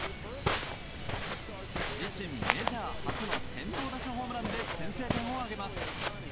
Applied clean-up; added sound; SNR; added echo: none; Walk, footsteps; -4 dB; none.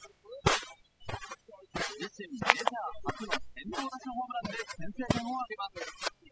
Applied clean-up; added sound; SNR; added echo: classical method spectral subtraction.